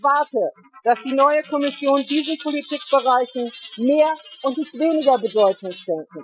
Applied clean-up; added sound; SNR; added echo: classical method Wiener filter.